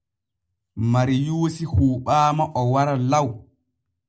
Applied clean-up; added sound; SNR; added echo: none; none; none; none.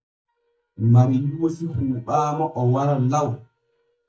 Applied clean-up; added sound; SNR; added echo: neural mask model DeepFilterNet 3.